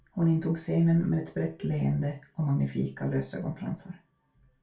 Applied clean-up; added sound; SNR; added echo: none; none; none; reverberation time 0.2 s.